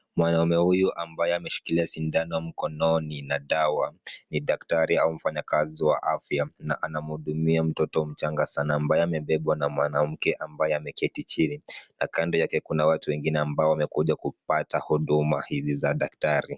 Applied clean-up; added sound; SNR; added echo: none; none; none; none.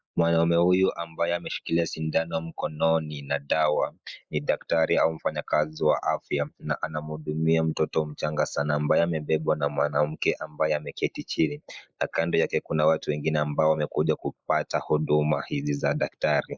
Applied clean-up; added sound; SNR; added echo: neural mask model Resemble Enhance denoiser.